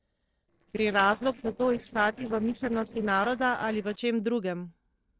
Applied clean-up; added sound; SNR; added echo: neural separator model SepFormer DNS4.